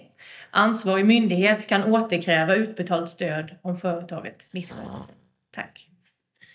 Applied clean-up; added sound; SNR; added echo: neural mask model DeepFilterNet 3.